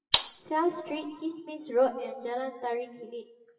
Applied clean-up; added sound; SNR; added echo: classical method WPE with log-MMSE.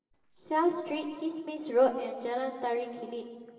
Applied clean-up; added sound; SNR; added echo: neural separator model SepFormer DNS4.